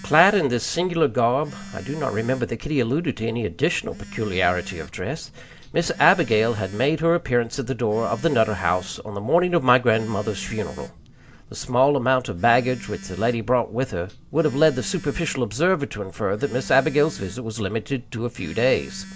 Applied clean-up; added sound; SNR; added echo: none; Telephone; 18 dB; none.